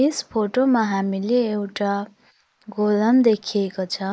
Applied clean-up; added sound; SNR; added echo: neural mask model Resemble Enhance denoiser.